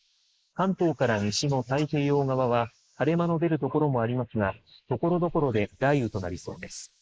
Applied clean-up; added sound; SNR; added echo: neural mask model Resemble Enhance denoiser.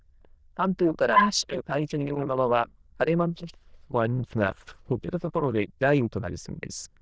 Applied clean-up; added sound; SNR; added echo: neural diffusion model UNIVERSE++.